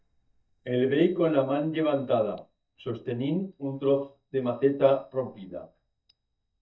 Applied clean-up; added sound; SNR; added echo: neural mask model DeepFilterNet 3.